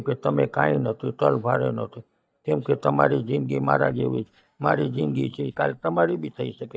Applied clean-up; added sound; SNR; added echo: neural mask model DeepFilterNet 3.